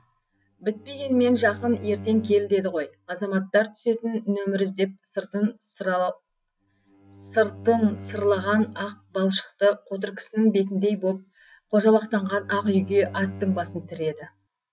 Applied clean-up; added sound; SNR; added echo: none; Bowed string instrument; 17 dB; none.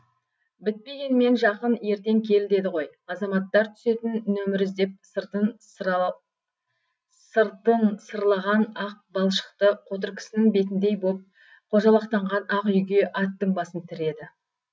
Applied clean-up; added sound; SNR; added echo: none; none; none; none.